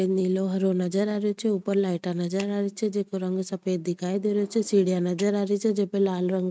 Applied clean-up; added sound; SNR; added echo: neural mask model RNNoise.